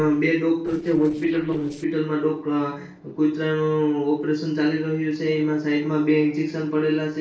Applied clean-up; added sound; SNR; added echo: neural separator model SepFormer DNS4.